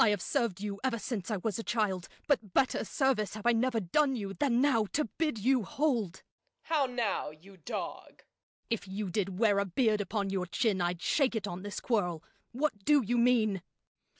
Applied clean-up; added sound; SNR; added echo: none; none; none; none.